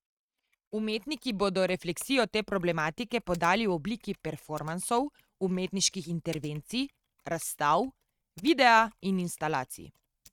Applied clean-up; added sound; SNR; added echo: neural mask model RNNoise.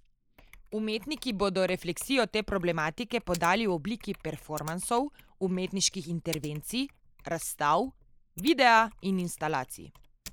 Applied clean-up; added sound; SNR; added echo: neural mask model Resemble Enhance denoiser.